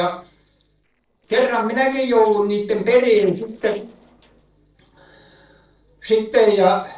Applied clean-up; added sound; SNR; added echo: neural separator model SepFormer DNS4.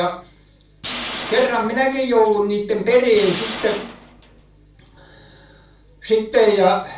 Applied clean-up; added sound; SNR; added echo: none; Tools; 12 dB; reverberation time 0.3 s.